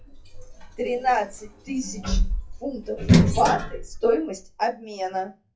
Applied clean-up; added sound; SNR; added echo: classical method WPE with log-MMSE.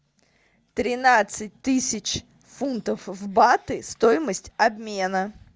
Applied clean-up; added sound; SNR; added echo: none; none; none; none.